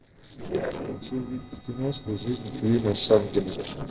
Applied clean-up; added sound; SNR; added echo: neural separator model SepFormer DNS4.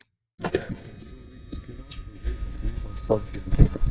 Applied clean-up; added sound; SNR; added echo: neural mask model DeepFilterNet 3.